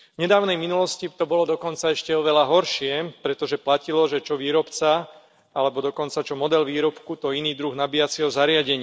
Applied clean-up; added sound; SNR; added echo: none; none; none; none.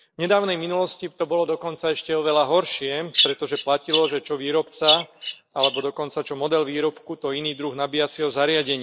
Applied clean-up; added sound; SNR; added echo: neural mask model Resemble Enhance denoiser.